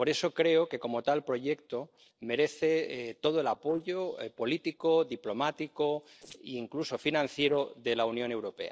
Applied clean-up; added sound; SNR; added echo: neural separator model SepFormer DNS4.